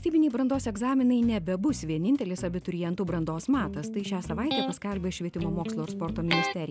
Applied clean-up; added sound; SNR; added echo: none; Electric guitar; 6 dB; none.